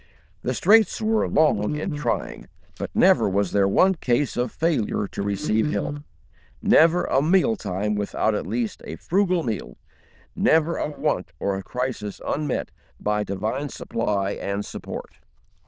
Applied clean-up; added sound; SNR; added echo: neural diffusion model UNIVERSE++.